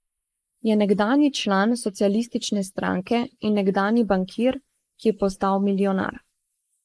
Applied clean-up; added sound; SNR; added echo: neural mask model Resemble Enhance denoiser.